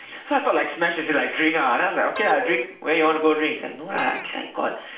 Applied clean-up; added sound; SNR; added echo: none; Guitar; 10 dB; reverberation time 0.5 s.